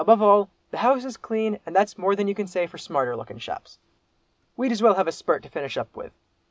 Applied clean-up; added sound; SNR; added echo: none; none; none; none.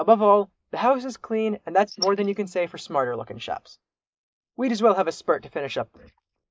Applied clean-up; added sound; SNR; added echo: neural mask model Resemble Enhance denoiser.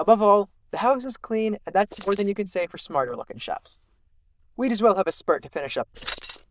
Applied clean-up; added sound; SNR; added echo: neural diffusion model UNIVERSE++.